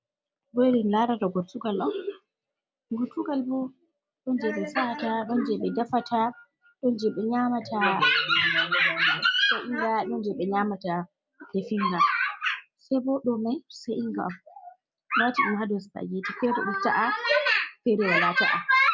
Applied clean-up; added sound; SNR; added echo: none; none; none; none.